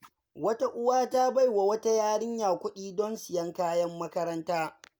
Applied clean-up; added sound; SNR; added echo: none; none; none; none.